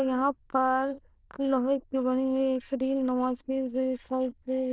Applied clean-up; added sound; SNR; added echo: neural diffusion model UNIVERSE++.